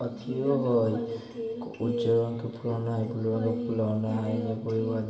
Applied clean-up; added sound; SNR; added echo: none; none; none; reverberation time 2.9 s.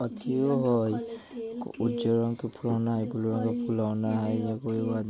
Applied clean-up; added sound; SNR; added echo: none; none; none; none.